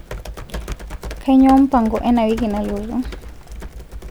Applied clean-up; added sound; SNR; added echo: none; Computer keyboard; 12 dB; none.